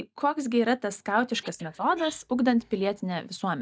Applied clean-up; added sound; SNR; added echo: neural mask model DeepFilterNet 3.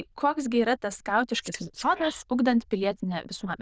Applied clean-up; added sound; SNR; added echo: neural diffusion model UNIVERSE++.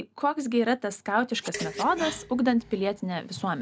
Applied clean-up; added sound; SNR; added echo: none; Dishes, pots, and pans + Scratching (performance technique); 13 dB; none.